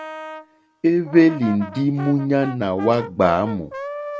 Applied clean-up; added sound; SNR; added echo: none; Brass instrument; 14 dB; none.